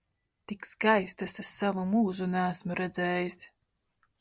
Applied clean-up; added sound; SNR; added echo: none; none; none; none.